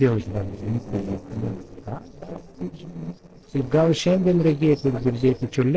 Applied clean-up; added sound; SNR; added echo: neural separator model SepFormer DNS4.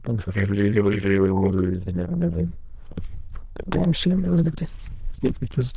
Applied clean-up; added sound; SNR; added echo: neural diffusion model UNIVERSE++.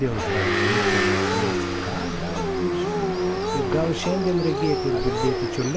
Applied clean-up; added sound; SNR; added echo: none; Motor vehicle (road) / Engine + Dog; -4 dB; none.